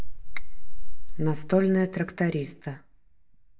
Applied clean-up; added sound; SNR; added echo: neural mask model DeepFilterNet 3.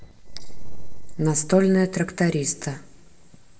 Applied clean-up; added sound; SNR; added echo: neural separator model SepFormer DNS4.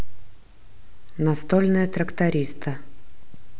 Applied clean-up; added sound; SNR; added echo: none; none; none; none.